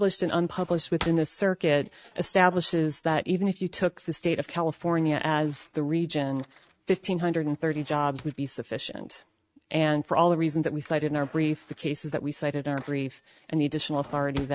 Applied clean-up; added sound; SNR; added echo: neural mask model RNNoise.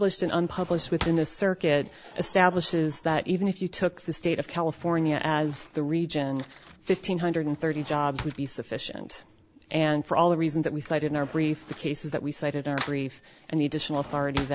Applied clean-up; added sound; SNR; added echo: none; Cutlery, silverware / Drawer open or close; 16 dB; none.